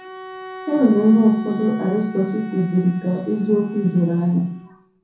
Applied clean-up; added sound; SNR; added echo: none; Bowed string instrument; 18 dB; reverberation time 0.5 s.